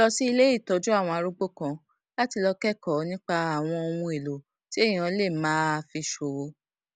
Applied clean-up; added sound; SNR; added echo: none; none; none; none.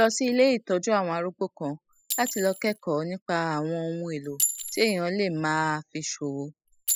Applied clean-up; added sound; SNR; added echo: classical method spectral subtraction.